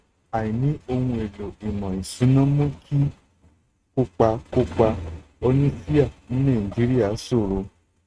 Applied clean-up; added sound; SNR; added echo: neural mask model RNNoise.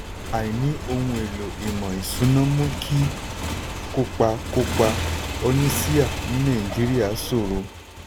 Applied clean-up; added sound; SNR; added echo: none; Motorcycle + Chirp, tweet; 5 dB; none.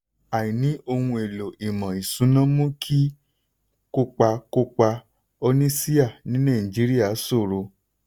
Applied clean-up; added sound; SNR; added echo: none; none; none; none.